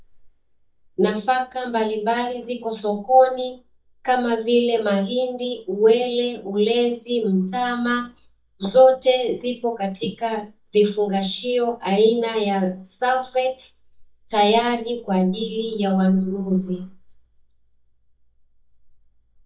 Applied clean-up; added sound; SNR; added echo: neural mask model DeepFilterNet 3.